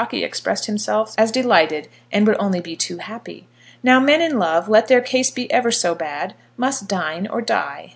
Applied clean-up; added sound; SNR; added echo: none; none; none; none.